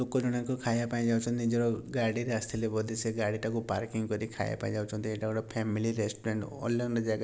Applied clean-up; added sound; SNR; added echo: none; none; none; none.